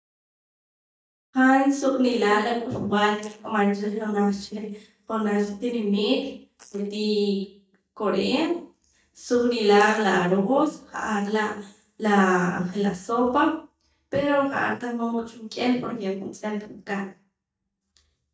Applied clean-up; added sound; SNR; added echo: neural mask model DeepFilterNet 3.